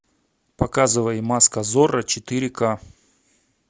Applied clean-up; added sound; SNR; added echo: none; none; none; none.